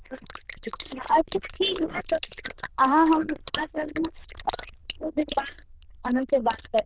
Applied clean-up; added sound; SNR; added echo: neural diffusion model UNIVERSE++.